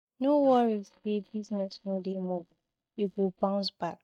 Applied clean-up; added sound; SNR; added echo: neural mask model DeepFilterNet 3.